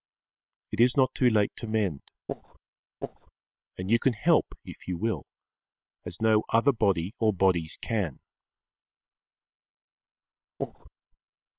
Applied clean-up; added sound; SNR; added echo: neural separator model SepFormer WHAM!.